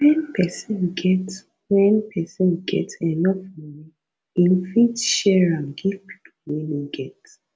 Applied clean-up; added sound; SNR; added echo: none; none; none; none.